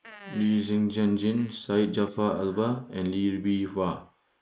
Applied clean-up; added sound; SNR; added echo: neural mask model Resemble Enhance denoiser.